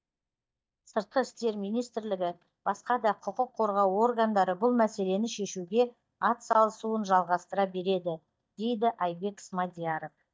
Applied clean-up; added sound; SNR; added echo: neural mask model DeepFilterNet 3.